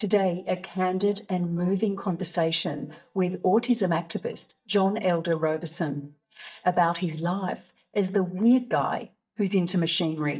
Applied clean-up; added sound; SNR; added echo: neural mask model DeepFilterNet 3.